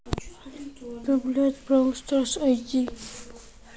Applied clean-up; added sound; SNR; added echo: none; none; none; none.